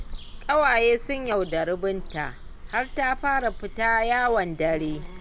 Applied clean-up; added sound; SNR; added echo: none; Bird vocalization, bird call, bird song; 10 dB; none.